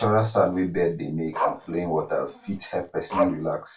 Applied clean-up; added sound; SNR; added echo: none; Growling; 8 dB; reverberation time 0.2 s.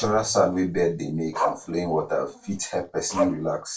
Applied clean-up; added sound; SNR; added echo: neural separator model SepFormer DNS4.